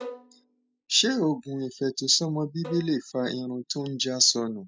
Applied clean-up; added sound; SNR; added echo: classical method spectral subtraction.